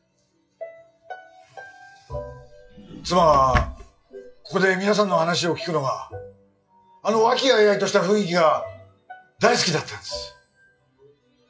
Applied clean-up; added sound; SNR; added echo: classical method WPE with log-MMSE.